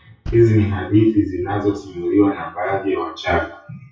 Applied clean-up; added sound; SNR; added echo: classical method WPE with log-MMSE.